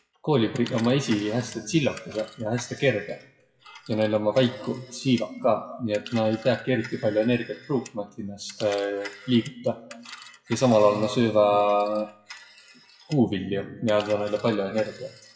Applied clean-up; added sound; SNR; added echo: classical method WPE with log-MMSE.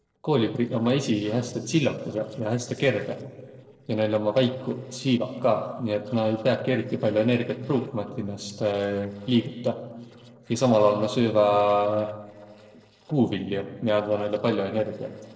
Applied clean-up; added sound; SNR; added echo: neural separator model SepFormer DNS4.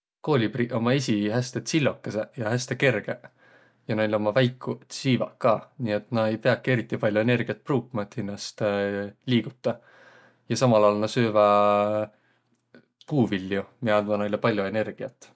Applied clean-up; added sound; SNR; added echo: none; none; none; none.